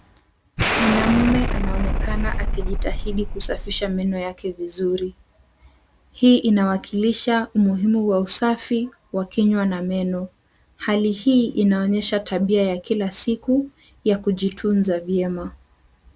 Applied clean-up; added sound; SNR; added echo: none; Explosion; 0 dB; none.